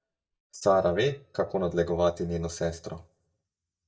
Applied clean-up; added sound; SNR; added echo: neural mask model DeepFilterNet 3.